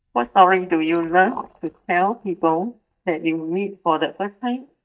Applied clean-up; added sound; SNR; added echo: neural mask model DeepFilterNet 3.